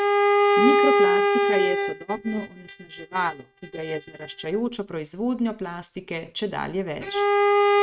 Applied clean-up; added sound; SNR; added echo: neural mask model RNNoise.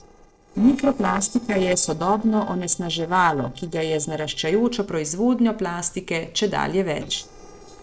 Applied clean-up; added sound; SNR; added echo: neural separator model SepFormer DNS4.